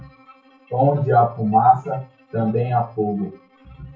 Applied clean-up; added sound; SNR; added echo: classical method WPE with log-MMSE.